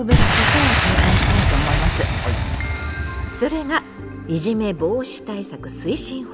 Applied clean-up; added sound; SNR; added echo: none; Boom; -4 dB; none.